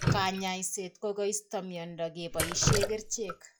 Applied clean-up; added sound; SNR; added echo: classical method log-MMSE.